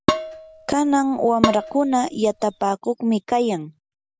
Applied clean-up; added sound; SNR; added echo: none; Dishes, pots, and pans; 5 dB; none.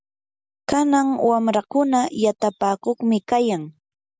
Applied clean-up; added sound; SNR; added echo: none; none; none; none.